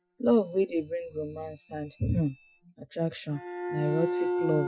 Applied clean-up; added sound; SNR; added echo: classical method Wiener filter.